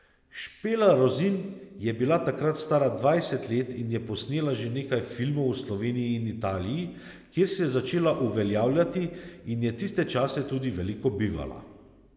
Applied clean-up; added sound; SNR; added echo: none; none; none; none.